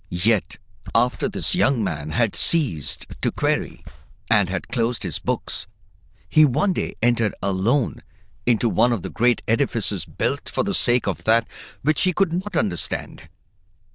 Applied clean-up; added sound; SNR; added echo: neural diffusion model UNIVERSE++.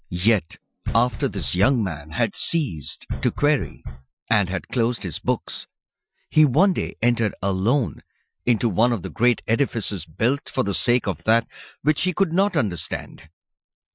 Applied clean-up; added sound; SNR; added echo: classical method Wiener filter.